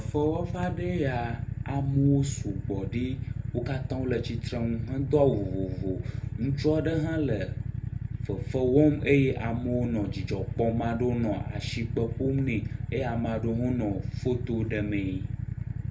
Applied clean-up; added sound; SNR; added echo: none; Idling / Motorcycle; 4 dB; reverberation time 0.3 s.